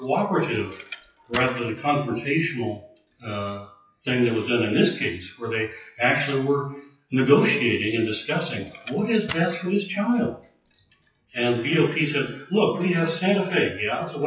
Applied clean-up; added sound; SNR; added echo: classical method WPE with log-MMSE.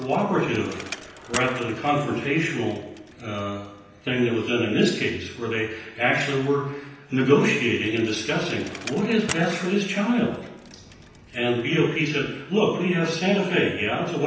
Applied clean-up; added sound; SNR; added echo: none; Bicycle; 19 dB; reverberation time 0.9 s.